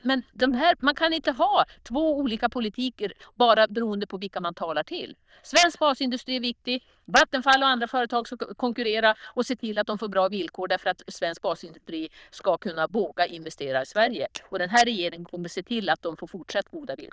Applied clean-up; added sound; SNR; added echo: neural diffusion model UNIVERSE++.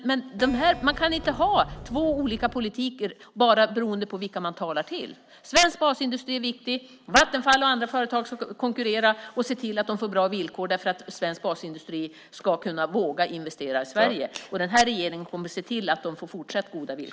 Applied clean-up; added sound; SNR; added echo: none; Keyboard (musical); 13 dB; none.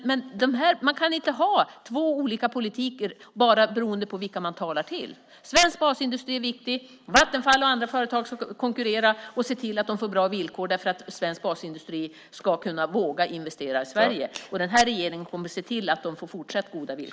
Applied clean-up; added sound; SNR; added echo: none; none; none; none.